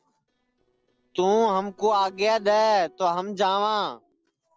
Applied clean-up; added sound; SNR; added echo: neural separator model SepFormer DNS4.